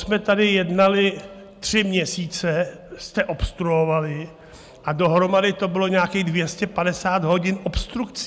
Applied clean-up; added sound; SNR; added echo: none; none; none; none.